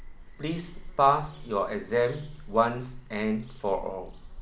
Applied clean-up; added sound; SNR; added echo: none; Bird vocalization, bird call, bird song; 14 dB; none.